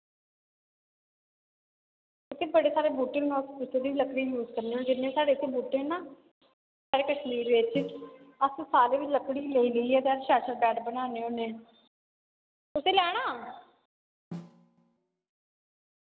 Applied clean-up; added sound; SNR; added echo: none; Snare drum; 16 dB; none.